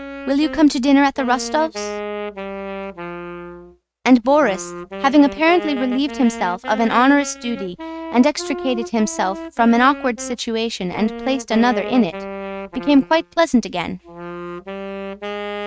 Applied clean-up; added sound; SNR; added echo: neural mask model RNNoise.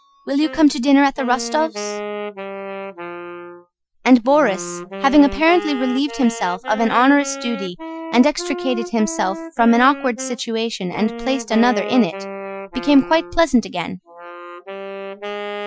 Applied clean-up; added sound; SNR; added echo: classical method Wiener filter.